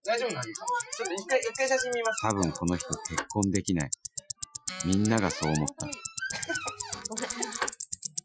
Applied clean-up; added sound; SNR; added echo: classical method Wiener filter.